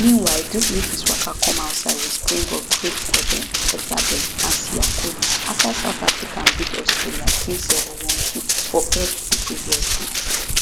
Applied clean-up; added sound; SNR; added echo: none; Run; -5 dB; none.